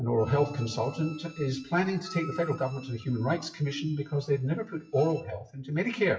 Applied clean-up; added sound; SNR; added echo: classical method WPE with log-MMSE.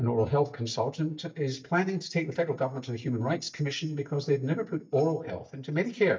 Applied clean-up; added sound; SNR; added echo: neural mask model DeepFilterNet 3.